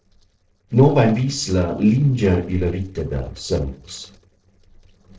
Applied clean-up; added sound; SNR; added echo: neural separator model SepFormer DNS4.